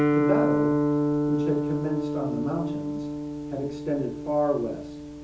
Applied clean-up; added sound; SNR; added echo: none; Guitar; -4 dB; reverberation time 0.9 s.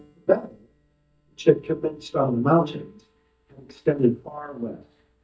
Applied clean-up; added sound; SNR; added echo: neural mask model DeepFilterNet 3.